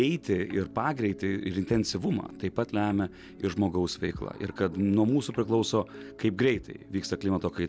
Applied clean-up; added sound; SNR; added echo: none; none; none; none.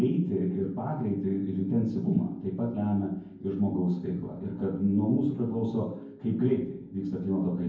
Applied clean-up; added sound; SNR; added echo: none; none; none; reverberation time 0.9 s.